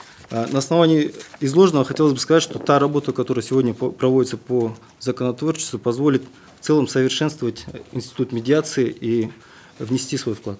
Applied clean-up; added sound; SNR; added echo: none; none; none; none.